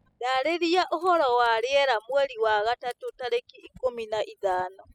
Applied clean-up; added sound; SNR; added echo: classical method spectral subtraction.